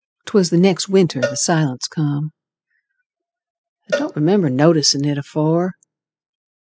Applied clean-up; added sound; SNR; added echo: classical method spectral subtraction.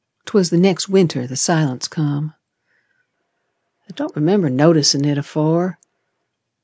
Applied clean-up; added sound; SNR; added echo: none; none; none; none.